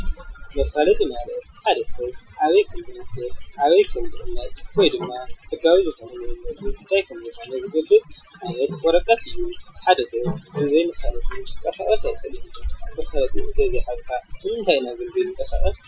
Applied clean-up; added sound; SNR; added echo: classical method Wiener filter.